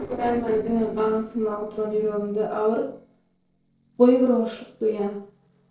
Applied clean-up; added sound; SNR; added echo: neural separator model SepFormer DNS4.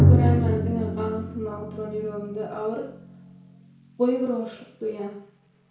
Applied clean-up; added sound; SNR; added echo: none; Drum; -4 dB; reverberation time 0.6 s.